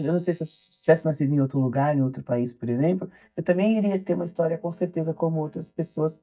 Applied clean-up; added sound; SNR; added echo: neural mask model DeepFilterNet 3.